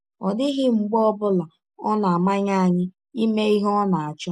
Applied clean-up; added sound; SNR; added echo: none; none; none; none.